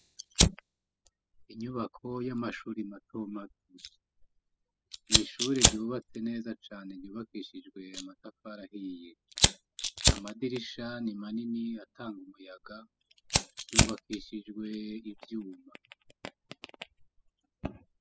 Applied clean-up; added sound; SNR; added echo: classical method spectral subtraction.